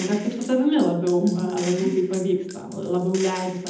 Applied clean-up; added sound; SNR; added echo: none; Gunshot, gunfire; 18 dB; reverberation time 0.8 s.